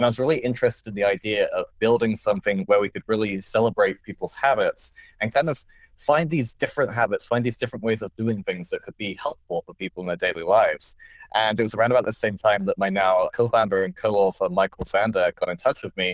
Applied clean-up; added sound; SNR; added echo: neural diffusion model UNIVERSE++.